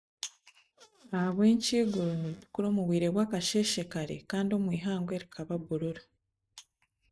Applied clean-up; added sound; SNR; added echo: neural mask model RNNoise.